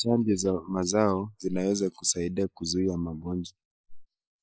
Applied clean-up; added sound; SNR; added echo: neural mask model Resemble Enhance denoiser.